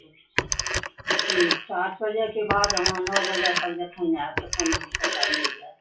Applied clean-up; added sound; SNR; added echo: classical method WPE with log-MMSE.